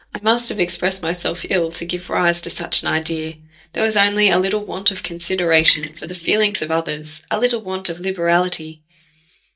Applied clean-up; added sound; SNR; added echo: neural mask model DeepFilterNet 3.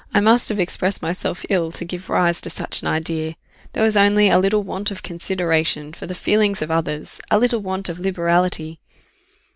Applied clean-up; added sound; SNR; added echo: none; none; none; none.